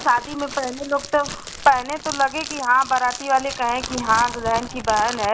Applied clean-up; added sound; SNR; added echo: none; Crackle; 12 dB; none.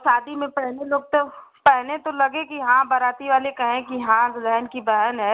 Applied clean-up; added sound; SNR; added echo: none; none; none; none.